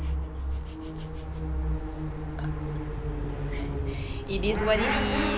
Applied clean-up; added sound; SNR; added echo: none; Motorcycle / Accelerating, revving, vroom; -5 dB; none.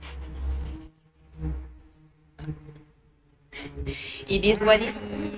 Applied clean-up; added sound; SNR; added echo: neural mask model RNNoise.